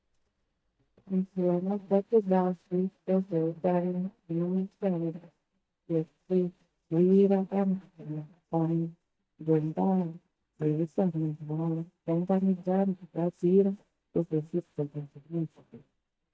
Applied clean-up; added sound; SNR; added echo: neural mask model DeepFilterNet 3.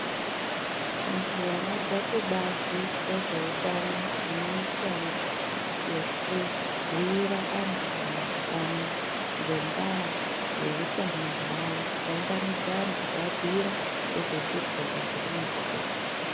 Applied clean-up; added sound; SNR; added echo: none; Water; -4 dB; none.